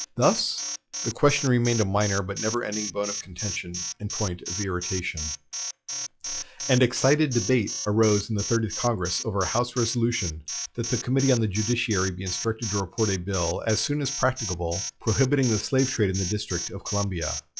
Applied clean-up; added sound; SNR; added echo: classical method log-MMSE.